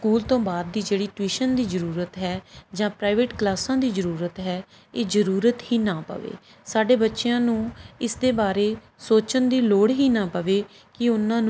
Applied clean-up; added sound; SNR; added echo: none; none; none; none.